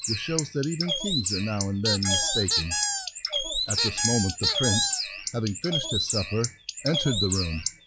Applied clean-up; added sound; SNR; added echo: classical method log-MMSE.